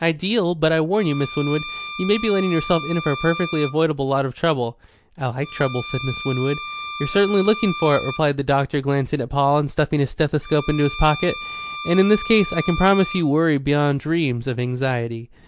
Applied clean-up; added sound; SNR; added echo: none; Bowed string instrument; 12 dB; none.